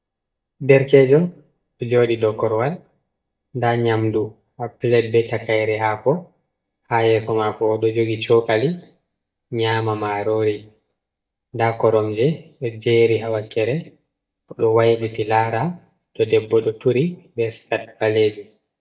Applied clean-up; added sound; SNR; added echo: neural mask model DeepFilterNet 3.